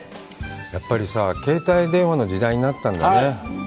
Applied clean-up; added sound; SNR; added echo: none; none; none; none.